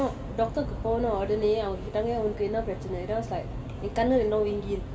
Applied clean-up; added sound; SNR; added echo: none; none; none; reverberation time 2.7 s.